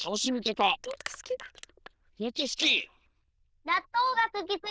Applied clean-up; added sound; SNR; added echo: neural diffusion model UNIVERSE++.